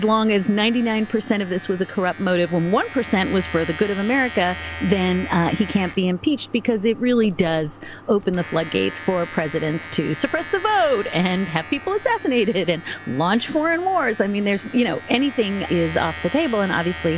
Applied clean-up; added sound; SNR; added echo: none; Domestic sounds, home sounds; 13 dB; none.